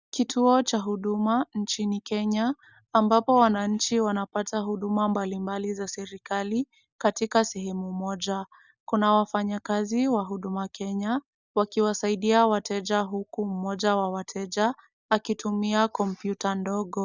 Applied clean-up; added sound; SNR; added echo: none; none; none; none.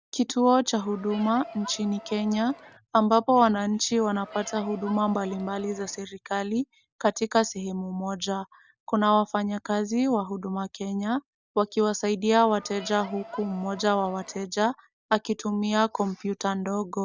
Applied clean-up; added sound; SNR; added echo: none; Crowd; 17 dB; none.